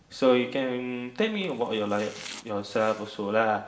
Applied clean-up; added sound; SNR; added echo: none; Domestic sounds, home sounds; 19 dB; reverberation time 0.7 s.